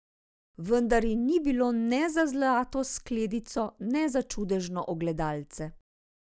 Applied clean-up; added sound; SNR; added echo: none; none; none; none.